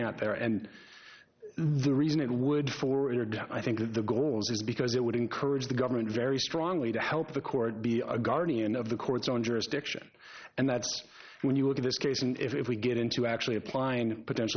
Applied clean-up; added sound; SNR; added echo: none; none; none; none.